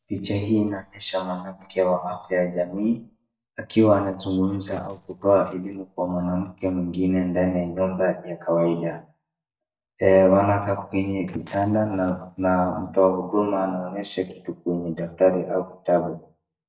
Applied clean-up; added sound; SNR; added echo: neural mask model DeepFilterNet 3.